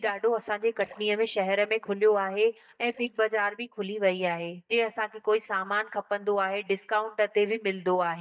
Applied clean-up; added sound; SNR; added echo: neural mask model DeepFilterNet 3.